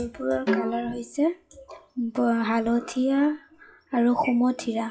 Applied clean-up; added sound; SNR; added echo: classical method WPE with log-MMSE.